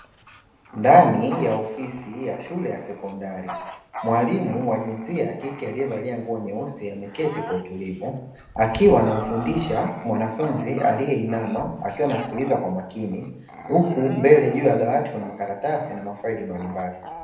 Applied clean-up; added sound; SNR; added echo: none; Bark / Growling; 16 dB; reverberation time 0.7 s.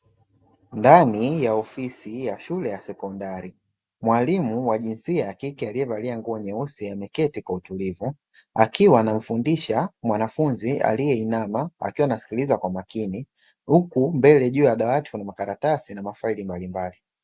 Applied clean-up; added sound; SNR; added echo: none; none; none; none.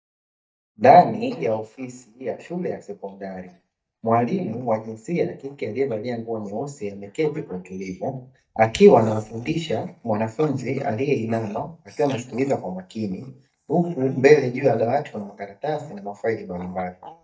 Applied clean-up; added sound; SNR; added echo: neural mask model DeepFilterNet 3.